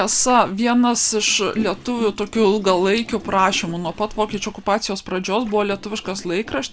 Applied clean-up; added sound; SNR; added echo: none; Gurgling; 18 dB; none.